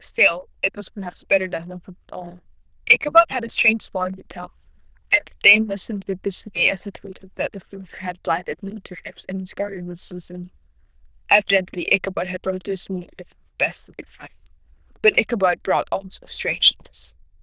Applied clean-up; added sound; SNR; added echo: neural diffusion model UNIVERSE++.